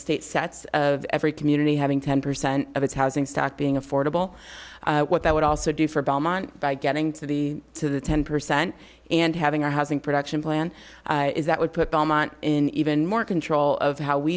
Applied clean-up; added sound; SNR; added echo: none; none; none; none.